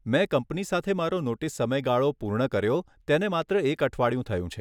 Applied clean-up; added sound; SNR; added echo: none; none; none; none.